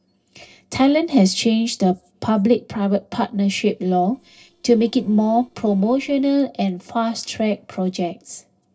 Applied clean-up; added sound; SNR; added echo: neural separator model SepFormer DNS4.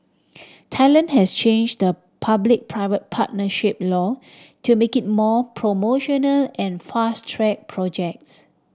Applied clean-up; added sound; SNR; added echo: none; none; none; none.